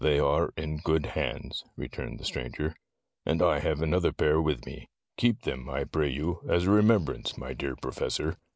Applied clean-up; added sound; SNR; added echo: none; none; none; none.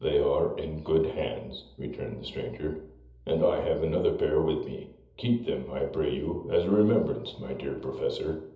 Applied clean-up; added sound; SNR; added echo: none; none; none; reverberation time 0.7 s.